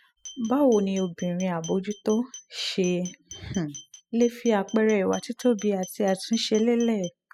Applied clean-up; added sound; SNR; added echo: classical method spectral subtraction.